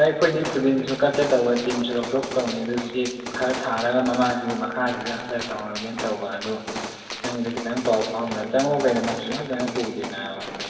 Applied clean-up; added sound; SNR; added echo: none; Gunshot, gunfire; 10 dB; reverberation time 2.6 s.